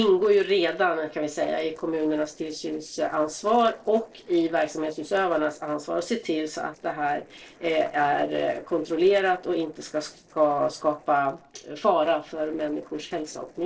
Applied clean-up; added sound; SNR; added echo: neural separator model SepFormer DNS4.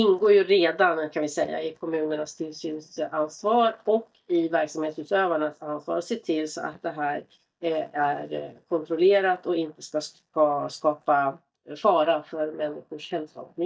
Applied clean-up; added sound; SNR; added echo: neural mask model DeepFilterNet 3.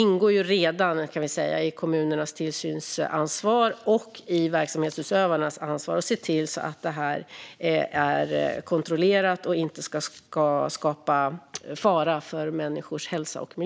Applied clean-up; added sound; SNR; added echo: none; none; none; none.